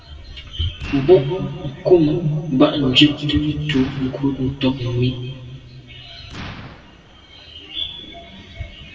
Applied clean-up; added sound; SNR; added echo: none; Explosion; 18 dB; reverberation time 1.9 s.